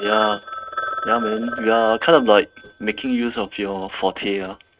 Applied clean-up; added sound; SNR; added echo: neural mask model RNNoise.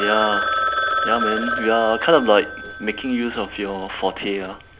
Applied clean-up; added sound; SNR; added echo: none; Telephone; 4 dB; none.